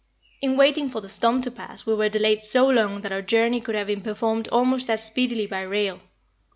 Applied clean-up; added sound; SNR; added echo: none; none; none; none.